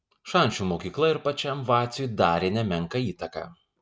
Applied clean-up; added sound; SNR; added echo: none; none; none; none.